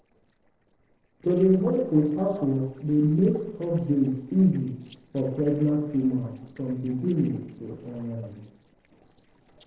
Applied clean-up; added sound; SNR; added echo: neural separator model SepFormer DNS4.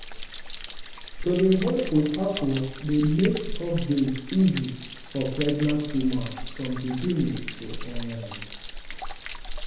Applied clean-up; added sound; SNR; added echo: none; Stream / Trickle, dribble / Splash, splatter; 7 dB; reverberation time 1.0 s.